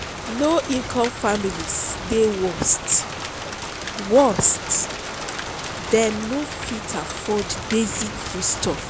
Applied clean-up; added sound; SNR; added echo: none; Rain; 7 dB; none.